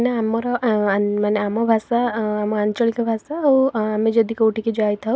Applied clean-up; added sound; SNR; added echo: none; none; none; none.